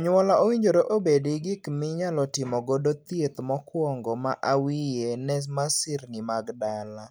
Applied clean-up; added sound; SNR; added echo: none; none; none; none.